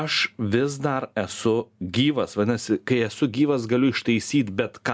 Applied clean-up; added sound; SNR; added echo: none; none; none; none.